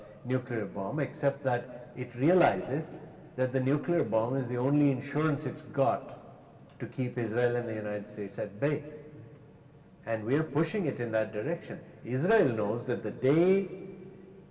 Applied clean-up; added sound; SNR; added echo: none; none; none; reverberation time 2.5 s.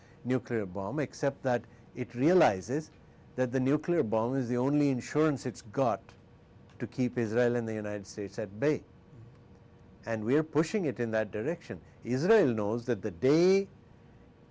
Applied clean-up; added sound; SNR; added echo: none; none; none; none.